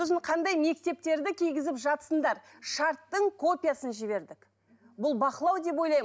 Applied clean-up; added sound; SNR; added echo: none; none; none; none.